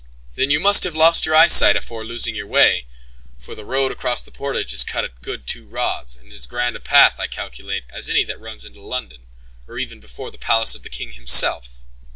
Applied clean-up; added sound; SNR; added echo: none; none; none; none.